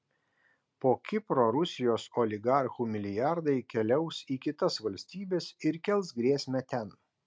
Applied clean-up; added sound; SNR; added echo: none; none; none; none.